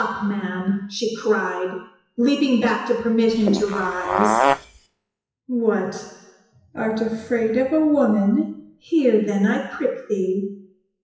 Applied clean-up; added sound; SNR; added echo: classical method WPE with log-MMSE.